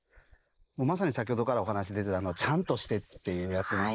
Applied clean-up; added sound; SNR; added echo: neural mask model Resemble Enhance denoiser.